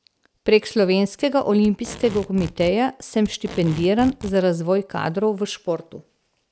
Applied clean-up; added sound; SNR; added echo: none; Packing tape, duct tape; 16 dB; none.